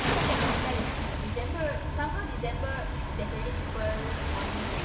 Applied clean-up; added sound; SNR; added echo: none; Waves, surf; 4 dB; reverberation time 0.2 s.